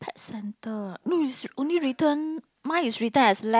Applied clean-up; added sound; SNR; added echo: none; none; none; none.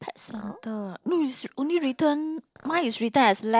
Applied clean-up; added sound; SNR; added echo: neural separator model SepFormer DNS4.